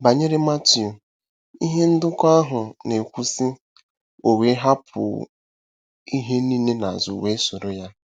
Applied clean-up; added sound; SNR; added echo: none; none; none; none.